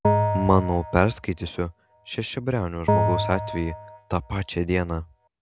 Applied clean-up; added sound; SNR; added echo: none; Bell; 2 dB; none.